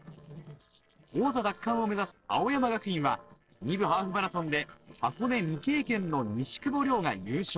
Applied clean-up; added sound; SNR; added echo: neural separator model SepFormer DNS4.